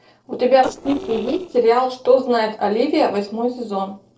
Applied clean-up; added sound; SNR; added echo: neural separator model SepFormer DNS4.